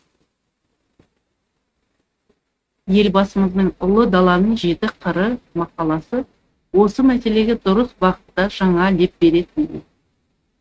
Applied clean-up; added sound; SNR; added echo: neural mask model RNNoise.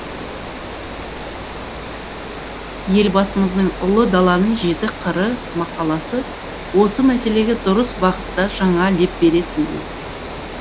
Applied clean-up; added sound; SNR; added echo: none; Water; 10 dB; none.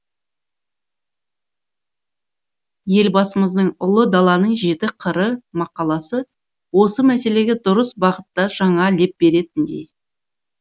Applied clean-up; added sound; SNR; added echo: none; none; none; none.